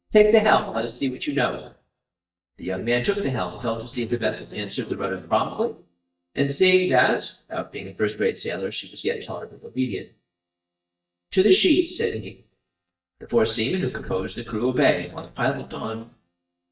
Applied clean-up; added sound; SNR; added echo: neural mask model DeepFilterNet 3.